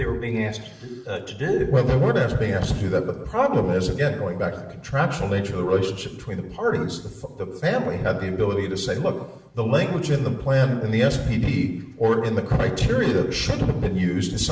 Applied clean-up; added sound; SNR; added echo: none; none; none; reverberation time 0.8 s.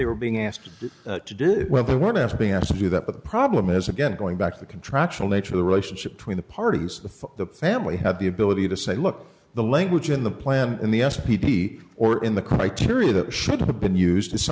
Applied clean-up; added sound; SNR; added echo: none; none; none; none.